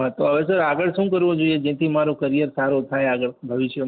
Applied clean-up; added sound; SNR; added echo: none; none; none; none.